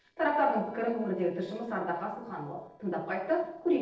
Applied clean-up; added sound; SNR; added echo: neural separator model SepFormer DNS4.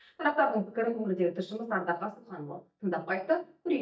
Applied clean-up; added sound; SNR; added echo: neural mask model DeepFilterNet 3.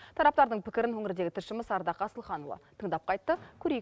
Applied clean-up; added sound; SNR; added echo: none; none; none; none.